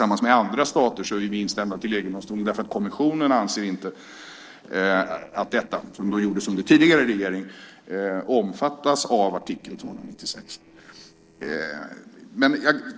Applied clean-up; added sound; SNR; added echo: neural separator model SepFormer DNS4.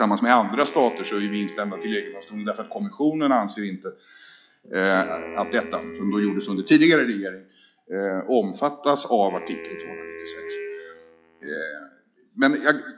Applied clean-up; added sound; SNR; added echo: classical method log-MMSE.